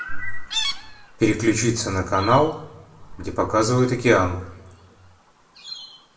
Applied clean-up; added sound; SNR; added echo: none; Chirp, tweet; 14 dB; reverberation time 0.6 s.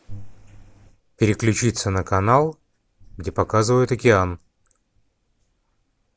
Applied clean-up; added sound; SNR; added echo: none; none; none; none.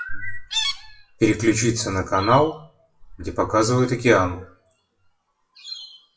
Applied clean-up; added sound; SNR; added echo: classical method WPE with log-MMSE.